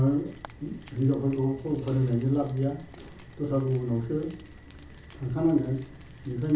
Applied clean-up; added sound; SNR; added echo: none; Rain; 19 dB; reverberation time 0.7 s.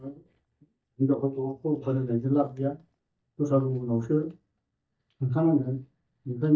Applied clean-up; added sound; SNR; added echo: neural mask model DeepFilterNet 3.